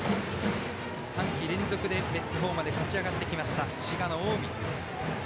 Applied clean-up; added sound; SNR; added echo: none; Wind instrument, woodwind instrument + Electric guitar; 16 dB; none.